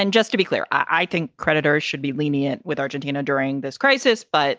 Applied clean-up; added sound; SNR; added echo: none; none; none; none.